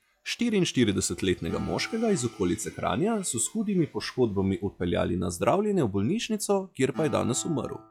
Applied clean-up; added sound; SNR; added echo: classical method log-MMSE.